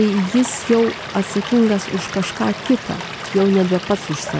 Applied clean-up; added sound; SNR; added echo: none; Stream / Liquid; 11 dB; none.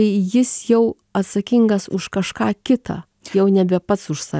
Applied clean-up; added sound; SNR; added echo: none; none; none; none.